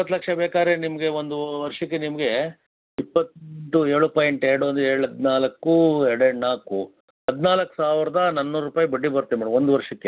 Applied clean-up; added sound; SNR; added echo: none; none; none; none.